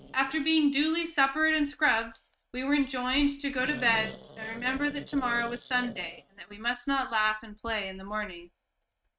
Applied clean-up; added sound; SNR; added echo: neural mask model RNNoise.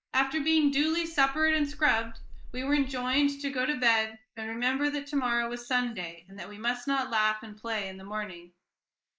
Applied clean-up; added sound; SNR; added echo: neural mask model Resemble Enhance denoiser.